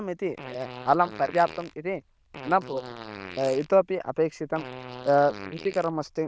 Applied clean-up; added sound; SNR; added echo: neural diffusion model UNIVERSE++.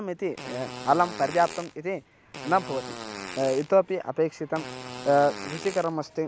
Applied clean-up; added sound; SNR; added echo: none; Fart; 13 dB; none.